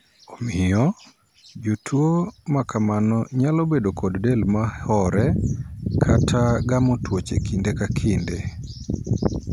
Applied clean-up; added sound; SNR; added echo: none; none; none; none.